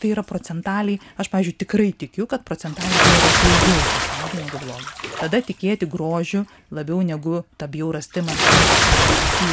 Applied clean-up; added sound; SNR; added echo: none; Bathtub (filling or washing) / Splash, splatter; -3 dB; none.